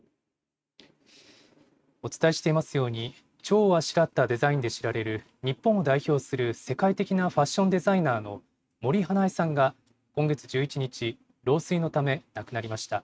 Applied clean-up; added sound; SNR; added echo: neural mask model RNNoise.